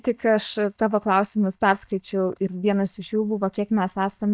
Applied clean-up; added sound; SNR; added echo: neural mask model DeepFilterNet 3.